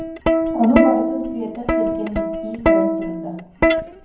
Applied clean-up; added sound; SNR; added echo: none; Plucked string instrument; -4 dB; reverberation time 0.9 s.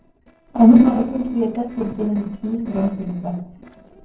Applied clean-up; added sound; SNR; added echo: neural separator model SepFormer DNS4.